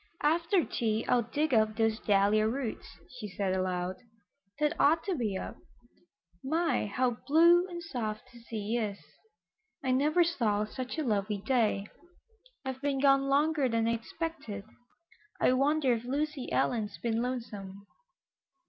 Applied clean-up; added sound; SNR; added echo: none; none; none; none.